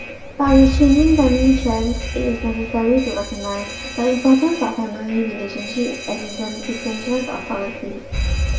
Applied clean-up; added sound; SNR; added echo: none; Alarm; 6 dB; reverberation time 0.2 s.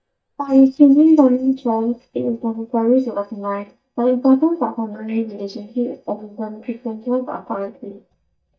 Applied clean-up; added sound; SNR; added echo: neural mask model DeepFilterNet 3.